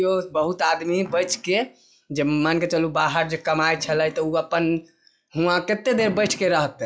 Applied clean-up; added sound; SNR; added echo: classical method log-MMSE.